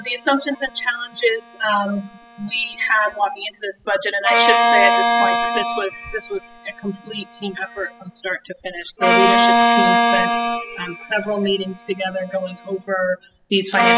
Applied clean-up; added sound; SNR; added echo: classical method spectral subtraction.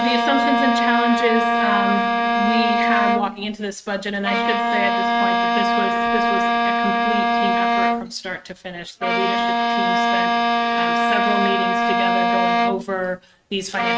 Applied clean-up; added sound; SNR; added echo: neural mask model RNNoise.